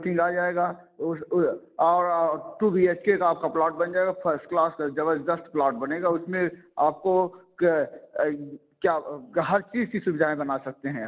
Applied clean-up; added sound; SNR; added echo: neural mask model Resemble Enhance denoiser.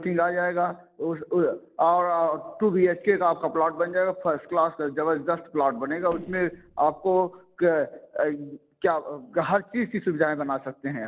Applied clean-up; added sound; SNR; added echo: neural separator model SepFormer DNS4.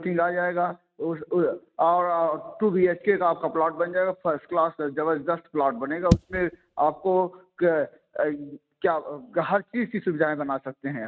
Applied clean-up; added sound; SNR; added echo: neural mask model RNNoise.